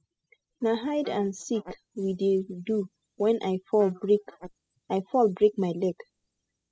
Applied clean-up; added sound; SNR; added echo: classical method spectral subtraction.